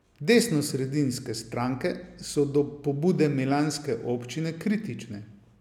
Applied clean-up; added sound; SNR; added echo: none; none; none; none.